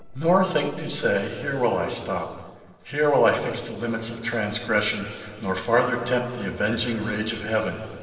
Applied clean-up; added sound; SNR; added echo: neural separator model SepFormer DNS4.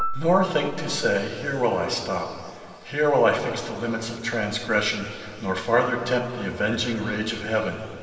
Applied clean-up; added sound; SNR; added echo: none; Piano; 19 dB; reverberation time 2.6 s.